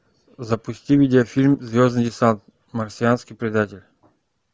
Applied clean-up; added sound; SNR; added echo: none; none; none; none.